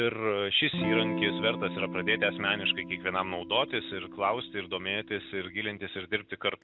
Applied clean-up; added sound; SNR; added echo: none; Electric guitar / Strum; 7 dB; none.